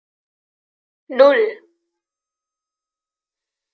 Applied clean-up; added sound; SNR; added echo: neural mask model DeepFilterNet 3.